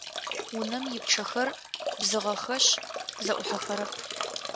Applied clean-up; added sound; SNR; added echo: none; Drip / Trickle, dribble / Bathtub (filling or washing); 5 dB; none.